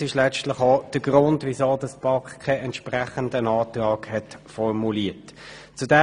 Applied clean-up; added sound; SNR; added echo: none; none; none; none.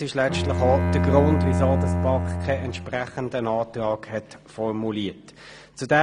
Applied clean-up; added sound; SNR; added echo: none; Bowed string instrument; -1 dB; none.